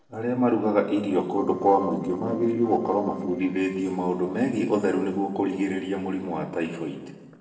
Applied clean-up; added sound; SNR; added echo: neural separator model SepFormer DNS4.